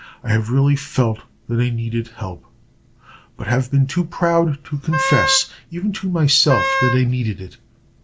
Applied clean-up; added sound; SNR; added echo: none; Wind instrument, woodwind instrument; 2 dB; none.